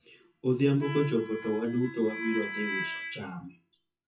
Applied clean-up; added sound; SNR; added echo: classical method WPE with log-MMSE.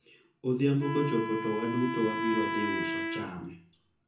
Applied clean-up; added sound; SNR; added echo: none; Wind instrument, woodwind instrument; 3 dB; reverberation time 0.6 s.